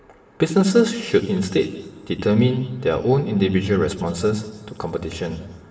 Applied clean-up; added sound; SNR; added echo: none; none; none; reverberation time 1.9 s.